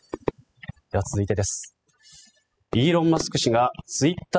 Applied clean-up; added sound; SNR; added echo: classical method spectral subtraction.